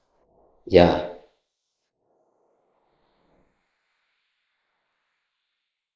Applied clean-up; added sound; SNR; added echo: neural mask model Resemble Enhance denoiser.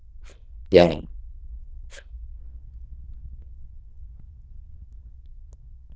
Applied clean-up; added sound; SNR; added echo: neural diffusion model UNIVERSE++.